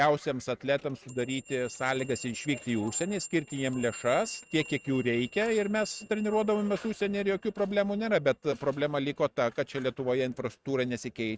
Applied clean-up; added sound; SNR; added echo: neural mask model RNNoise.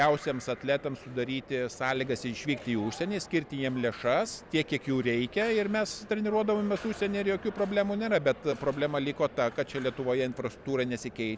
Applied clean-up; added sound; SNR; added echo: none; none; none; none.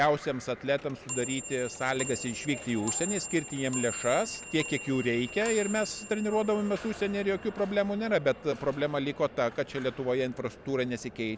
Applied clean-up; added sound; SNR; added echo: none; Clock; 11 dB; none.